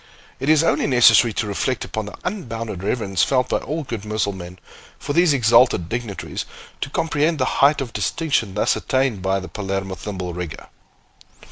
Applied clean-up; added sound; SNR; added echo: none; none; none; none.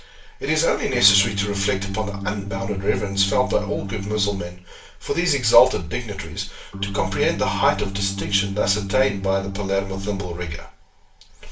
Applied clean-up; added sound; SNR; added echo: none; Organ; 6 dB; reverberation time 0.3 s.